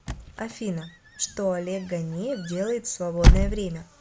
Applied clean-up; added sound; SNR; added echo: none; Squeak / Slam / Wood; -5 dB; none.